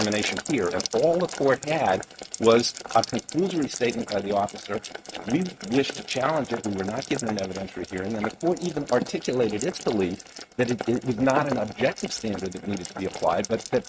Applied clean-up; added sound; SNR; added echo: neural mask model RNNoise.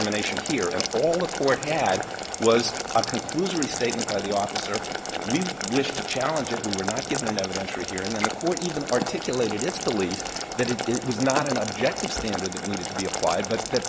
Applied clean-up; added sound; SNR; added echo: none; Boiling; 4 dB; none.